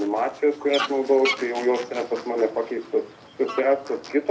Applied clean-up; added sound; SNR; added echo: none; Fowl; 11 dB; reverberation time 0.3 s.